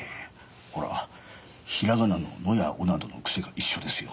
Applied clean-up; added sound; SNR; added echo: none; none; none; none.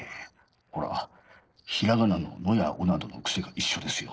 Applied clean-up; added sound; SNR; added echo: neural separator model SepFormer DNS4.